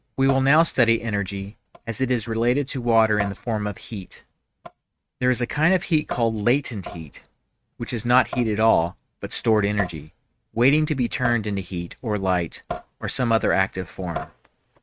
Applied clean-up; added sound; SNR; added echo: neural mask model RNNoise.